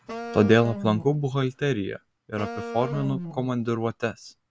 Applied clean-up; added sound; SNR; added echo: none; Wind instrument, woodwind instrument; 11 dB; none.